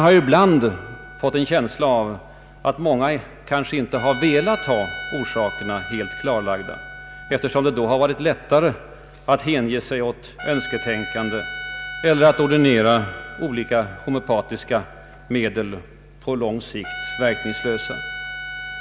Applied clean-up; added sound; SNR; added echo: none; Trumpet; 13 dB; none.